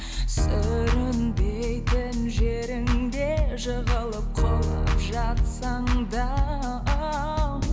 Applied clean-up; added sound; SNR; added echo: none; none; none; none.